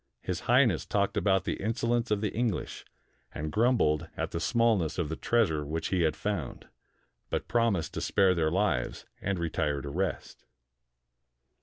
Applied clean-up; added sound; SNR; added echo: none; none; none; none.